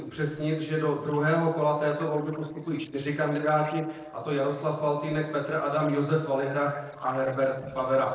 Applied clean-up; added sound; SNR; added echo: neural separator model SepFormer DNS4.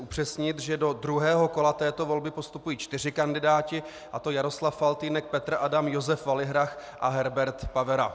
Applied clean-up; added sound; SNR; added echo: none; none; none; none.